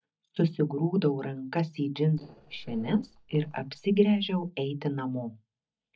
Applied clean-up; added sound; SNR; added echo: neural mask model DeepFilterNet 3.